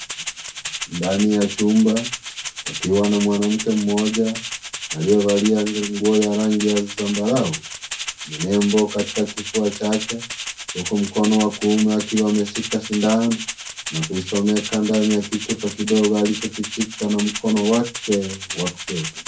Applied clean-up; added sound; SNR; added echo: none; Rattle (instrument); 9 dB; reverberation time 0.3 s.